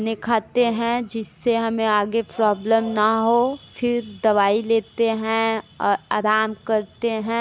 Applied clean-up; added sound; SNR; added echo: none; none; none; none.